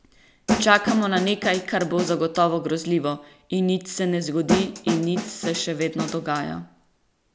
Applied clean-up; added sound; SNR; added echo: none; Snare drum; 5 dB; none.